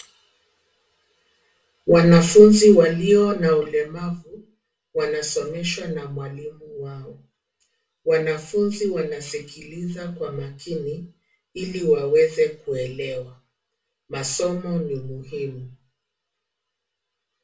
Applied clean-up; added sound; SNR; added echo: none; none; none; reverberation time 0.3 s.